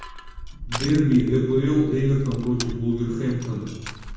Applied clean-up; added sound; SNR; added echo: none; Crushing; 12 dB; reverberation time 1.1 s.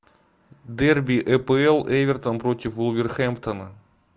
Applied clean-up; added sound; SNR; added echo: none; none; none; none.